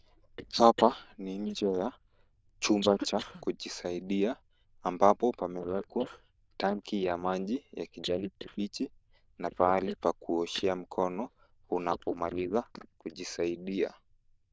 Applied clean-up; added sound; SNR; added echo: neural diffusion model UNIVERSE++.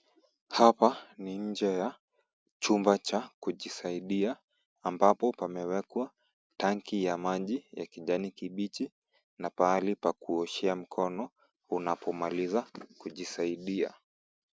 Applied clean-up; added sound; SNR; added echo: none; none; none; none.